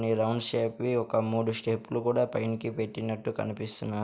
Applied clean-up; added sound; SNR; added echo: none; none; none; none.